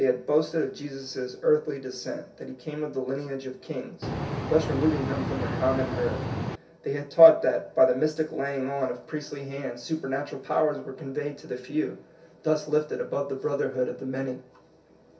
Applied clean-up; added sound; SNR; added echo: none; Boat, Water vehicle; 3 dB; reverberation time 0.3 s.